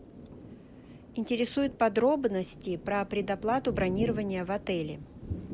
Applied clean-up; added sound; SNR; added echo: none; Thunder; 11 dB; none.